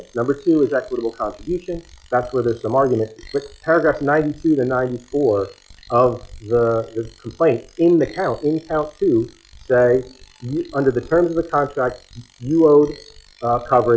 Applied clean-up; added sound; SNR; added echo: classical method log-MMSE.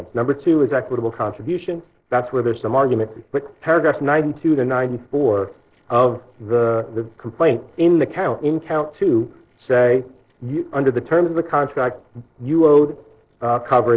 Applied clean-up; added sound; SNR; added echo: neural separator model SepFormer DNS4.